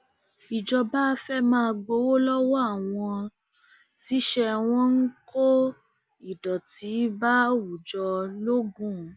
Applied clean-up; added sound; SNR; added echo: none; none; none; none.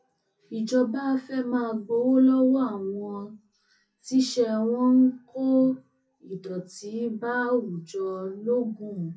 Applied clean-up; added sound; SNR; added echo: none; none; none; reverberation time 0.3 s.